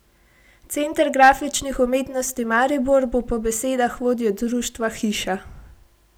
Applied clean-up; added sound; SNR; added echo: none; none; none; none.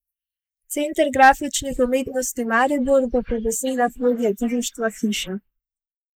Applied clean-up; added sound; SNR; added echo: neural mask model Resemble Enhance denoiser.